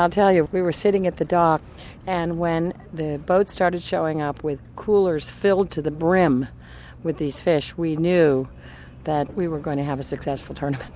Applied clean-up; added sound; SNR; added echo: none; none; none; none.